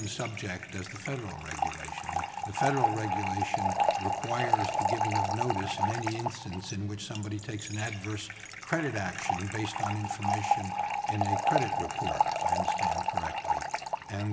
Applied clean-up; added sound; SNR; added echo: none; Fill (with liquid) / Trickle, dribble; -3 dB; none.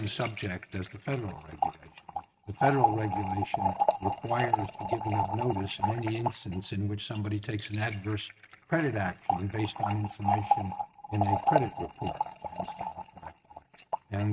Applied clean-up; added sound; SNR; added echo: neural mask model RNNoise.